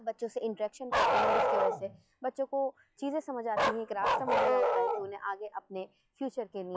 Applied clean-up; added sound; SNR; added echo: classical method log-MMSE.